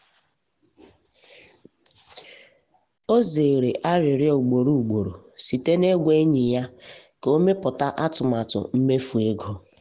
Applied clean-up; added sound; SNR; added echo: none; none; none; none.